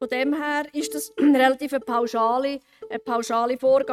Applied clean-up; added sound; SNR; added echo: neural mask model RNNoise.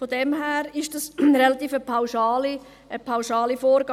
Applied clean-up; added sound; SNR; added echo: none; none; none; none.